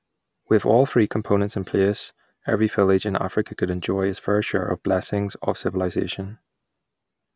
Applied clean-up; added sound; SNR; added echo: none; none; none; none.